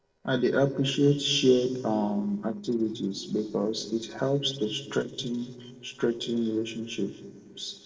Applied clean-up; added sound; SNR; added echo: neural separator model SepFormer DNS4.